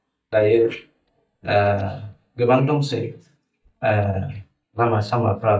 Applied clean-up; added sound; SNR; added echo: neural mask model DeepFilterNet 3.